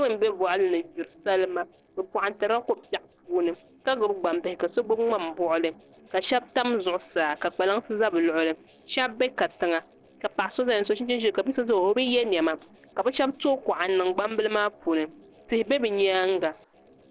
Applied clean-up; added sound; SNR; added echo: neural separator model SepFormer DNS4.